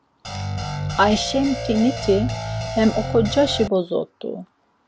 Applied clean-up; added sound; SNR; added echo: none; Guitar; 5 dB; none.